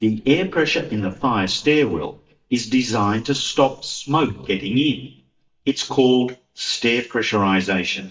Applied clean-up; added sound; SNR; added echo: neural mask model DeepFilterNet 3.